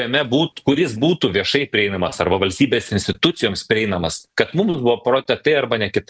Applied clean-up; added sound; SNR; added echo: none; none; none; none.